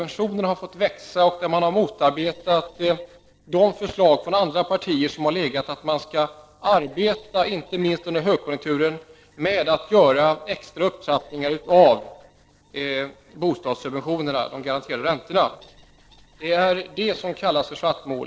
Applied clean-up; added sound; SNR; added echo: neural separator model SepFormer DNS4.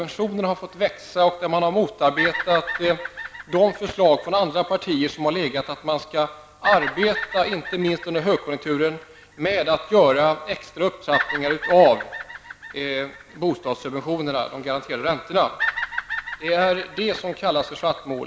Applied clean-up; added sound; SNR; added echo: none; Bird vocalization, bird call, bird song; 11 dB; none.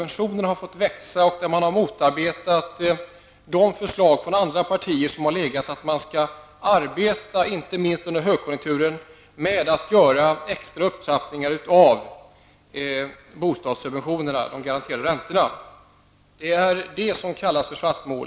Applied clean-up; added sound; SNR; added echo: none; none; none; none.